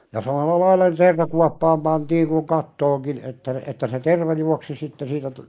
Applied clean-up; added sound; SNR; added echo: neural mask model Resemble Enhance denoiser.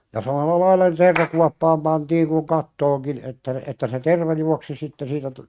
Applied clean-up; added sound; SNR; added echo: neural mask model RNNoise.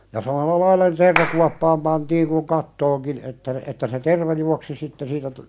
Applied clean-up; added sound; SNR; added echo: none; Clapping; 7 dB; none.